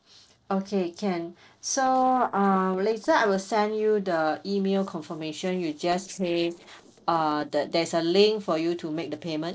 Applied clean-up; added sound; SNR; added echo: neural separator model SepFormer DNS4.